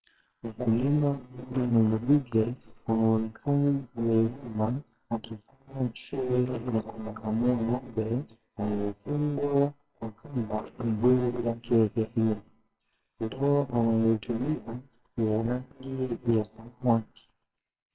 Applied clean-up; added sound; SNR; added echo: neural separator model SepFormer WHAMR!.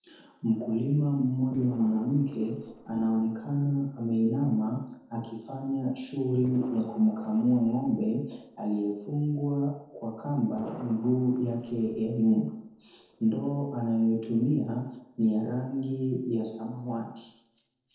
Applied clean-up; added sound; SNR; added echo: neural separator model SepFormer DNS4.